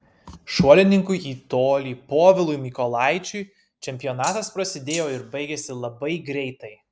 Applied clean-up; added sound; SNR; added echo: none; Rattle (instrument); 13 dB; none.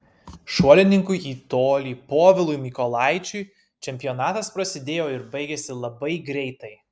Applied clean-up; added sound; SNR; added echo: none; none; none; none.